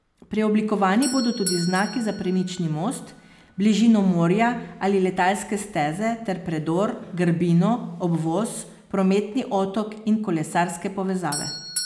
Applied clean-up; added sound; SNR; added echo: none; Doorbell; 15 dB; none.